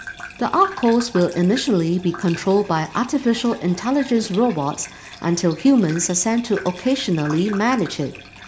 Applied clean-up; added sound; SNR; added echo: none; Bathtub (filling or washing) / Gurgling; 18 dB; none.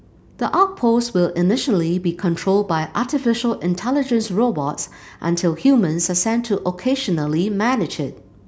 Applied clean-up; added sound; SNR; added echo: none; none; none; none.